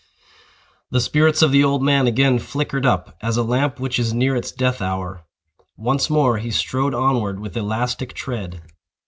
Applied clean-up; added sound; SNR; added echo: none; none; none; none.